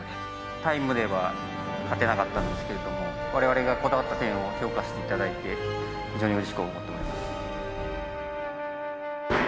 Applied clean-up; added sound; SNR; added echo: none; Brass instrument; 8 dB; none.